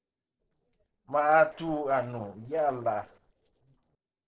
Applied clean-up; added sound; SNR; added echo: neural separator model SepFormer DNS4.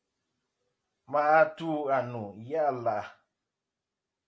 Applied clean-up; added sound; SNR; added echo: none; none; none; none.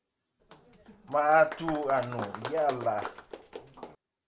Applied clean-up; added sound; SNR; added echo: none; Applause; 11 dB; none.